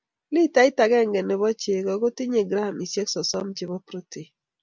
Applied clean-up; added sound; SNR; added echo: none; none; none; none.